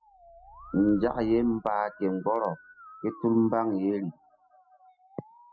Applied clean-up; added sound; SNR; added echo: classical method spectral subtraction.